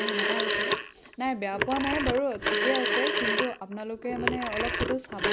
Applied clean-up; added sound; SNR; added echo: none; Telephone; -2 dB; none.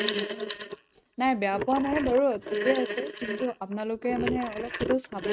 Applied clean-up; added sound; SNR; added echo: neural mask model RNNoise.